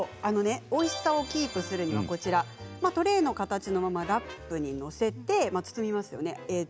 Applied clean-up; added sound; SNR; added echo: none; none; none; none.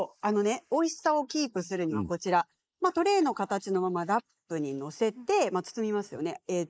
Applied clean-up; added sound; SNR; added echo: neural mask model Resemble Enhance denoiser.